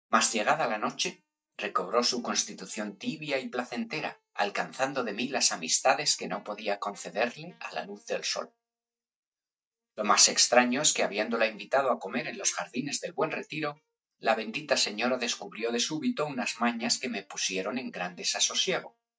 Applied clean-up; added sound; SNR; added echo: neural mask model DeepFilterNet 3.